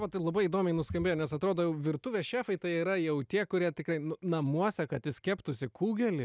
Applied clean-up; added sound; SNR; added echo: none; none; none; none.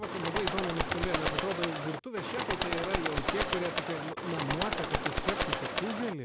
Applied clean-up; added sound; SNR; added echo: none; Bird; -4 dB; none.